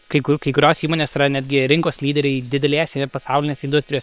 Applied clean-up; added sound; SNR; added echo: neural separator model SepFormer WHAM!.